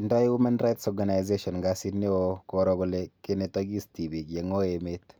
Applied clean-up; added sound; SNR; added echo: none; none; none; none.